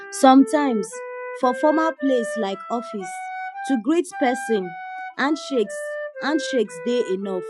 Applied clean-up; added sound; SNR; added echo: classical method Wiener filter.